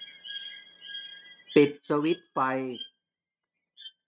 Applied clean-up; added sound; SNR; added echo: neural mask model RNNoise.